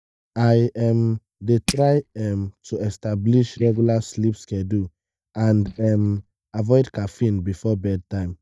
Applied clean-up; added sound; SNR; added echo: neural mask model DeepFilterNet 3.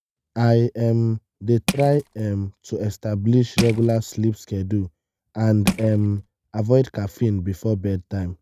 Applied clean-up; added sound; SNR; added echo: neural mask model RNNoise.